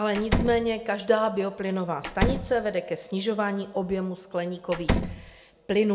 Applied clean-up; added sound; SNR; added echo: none; Slam; 1 dB; reverberation time 0.4 s.